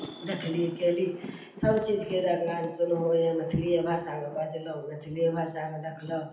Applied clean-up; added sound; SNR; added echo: none; Thunder; 16 dB; reverberation time 0.4 s.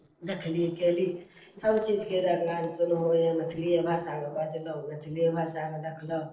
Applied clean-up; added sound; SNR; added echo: neural separator model SepFormer DNS4.